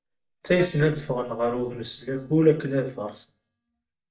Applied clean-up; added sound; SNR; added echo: neural mask model DeepFilterNet 3.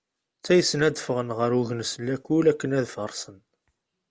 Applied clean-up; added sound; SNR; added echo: none; none; none; none.